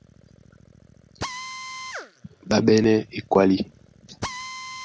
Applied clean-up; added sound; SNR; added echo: none; Drill; 14 dB; none.